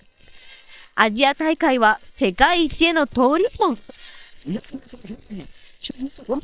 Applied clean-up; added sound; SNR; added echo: neural separator model SepFormer WHAM!.